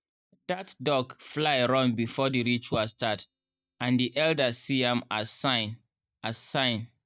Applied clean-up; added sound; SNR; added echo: neural mask model DeepFilterNet 3.